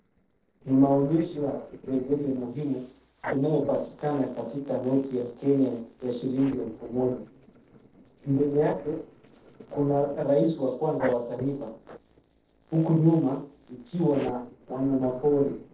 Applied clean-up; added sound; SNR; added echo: neural separator model SepFormer DNS4.